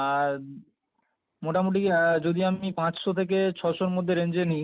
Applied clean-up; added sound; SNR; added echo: none; none; none; none.